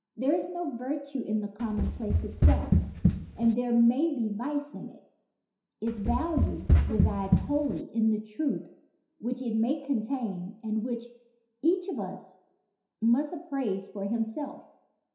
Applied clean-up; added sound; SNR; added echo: none; Run; -4 dB; reverberation time 0.7 s.